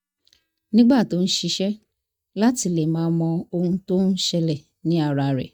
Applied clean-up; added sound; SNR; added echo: neural mask model DeepFilterNet 3.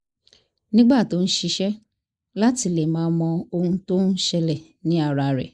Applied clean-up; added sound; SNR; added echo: neural mask model Resemble Enhance denoiser.